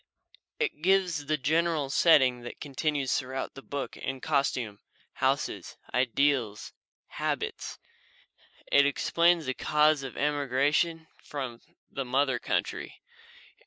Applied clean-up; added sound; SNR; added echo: neural mask model Resemble Enhance denoiser.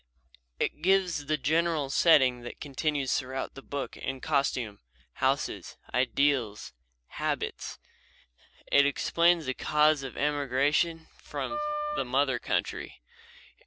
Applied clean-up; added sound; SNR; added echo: none; Wind instrument, woodwind instrument; 5 dB; none.